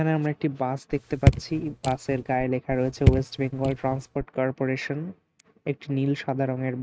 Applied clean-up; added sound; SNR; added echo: neural mask model RNNoise.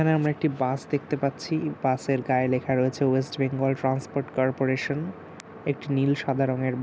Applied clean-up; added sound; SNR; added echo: none; none; none; none.